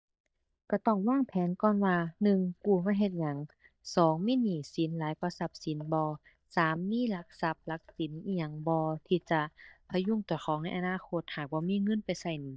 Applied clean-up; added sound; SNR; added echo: neural mask model DeepFilterNet 3.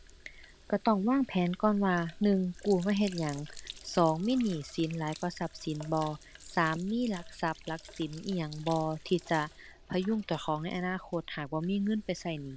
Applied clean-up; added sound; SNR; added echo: none; Sink (filling or washing); 19 dB; none.